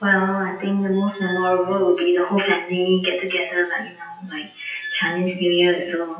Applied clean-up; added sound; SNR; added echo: classical method WPE with log-MMSE.